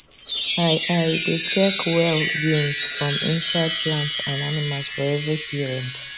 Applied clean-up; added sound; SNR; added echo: none; Chime; -5 dB; none.